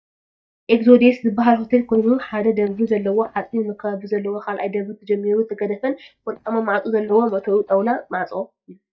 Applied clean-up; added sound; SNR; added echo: neural mask model DeepFilterNet 3.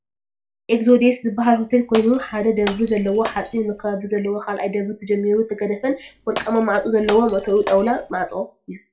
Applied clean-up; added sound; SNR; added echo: none; Glass; 13 dB; reverberation time 0.2 s.